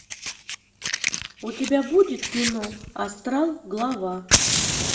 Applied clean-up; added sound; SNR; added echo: none; Fire; 1 dB; reverberation time 0.7 s.